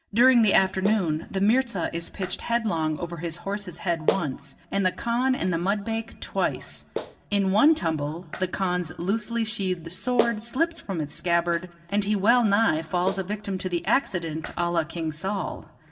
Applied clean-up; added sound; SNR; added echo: none; Clapping; 13 dB; reverberation time 1.5 s.